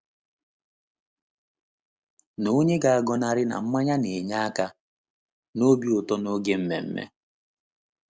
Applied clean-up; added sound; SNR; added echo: none; none; none; none.